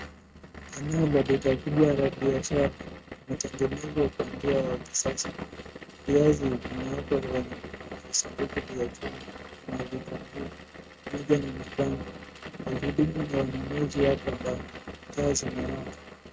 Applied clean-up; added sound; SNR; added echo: neural mask model RNNoise.